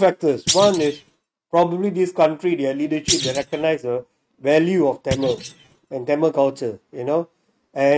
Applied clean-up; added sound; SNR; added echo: neural mask model RNNoise.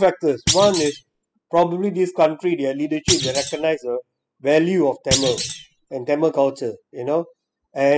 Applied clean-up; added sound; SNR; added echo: classical method spectral subtraction.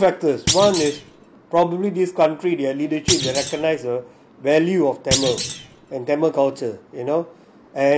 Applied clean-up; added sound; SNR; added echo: none; Thump, thud; 6 dB; none.